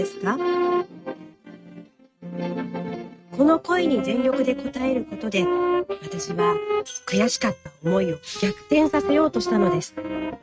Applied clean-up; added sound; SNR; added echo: neural mask model RNNoise.